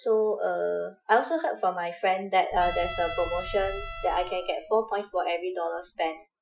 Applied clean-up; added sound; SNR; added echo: classical method Wiener filter.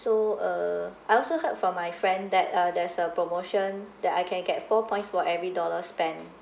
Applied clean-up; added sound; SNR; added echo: none; none; none; none.